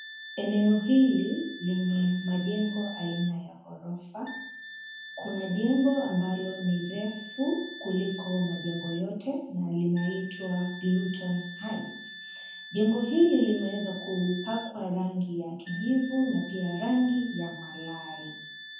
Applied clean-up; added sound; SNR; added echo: none; Wind instrument, woodwind instrument; 14 dB; reverberation time 0.7 s.